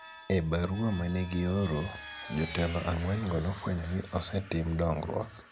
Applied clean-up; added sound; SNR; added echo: none; Vehicle; 15 dB; none.